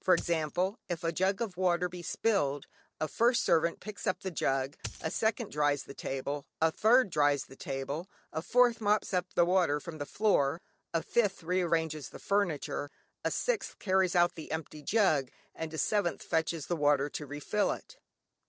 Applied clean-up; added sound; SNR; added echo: neural separator model SepFormer DNS4.